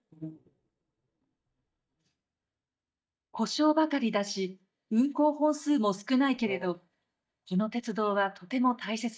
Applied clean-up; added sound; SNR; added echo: neural mask model DeepFilterNet 3.